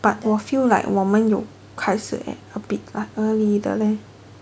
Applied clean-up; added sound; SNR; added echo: none; none; none; none.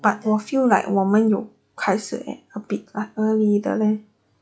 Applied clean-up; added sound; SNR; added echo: classical method log-MMSE.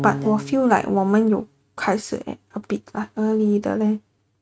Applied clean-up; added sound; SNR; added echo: neural mask model RNNoise.